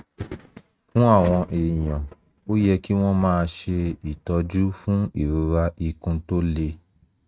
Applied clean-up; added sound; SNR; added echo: neural mask model RNNoise.